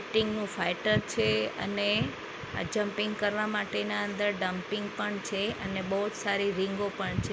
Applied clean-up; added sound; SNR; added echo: none; none; none; none.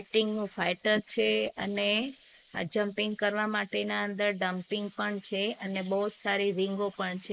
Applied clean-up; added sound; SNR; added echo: neural mask model Resemble Enhance denoiser.